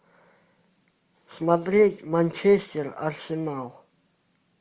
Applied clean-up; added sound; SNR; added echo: none; none; none; none.